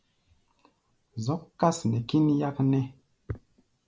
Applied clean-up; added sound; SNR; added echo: none; none; none; none.